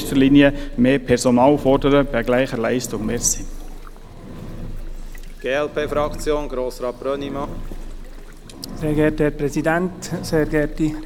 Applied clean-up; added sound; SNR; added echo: none; Engine; 10 dB; none.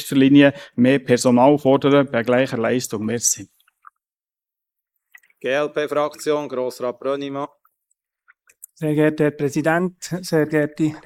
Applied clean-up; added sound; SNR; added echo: neural mask model Resemble Enhance denoiser.